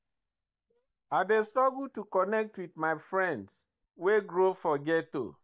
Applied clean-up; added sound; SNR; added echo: neural mask model DeepFilterNet 3.